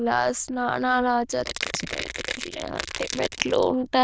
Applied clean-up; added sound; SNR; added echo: neural diffusion model UNIVERSE++.